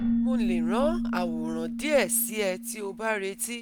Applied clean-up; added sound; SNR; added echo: none; Keyboard (musical); 0 dB; none.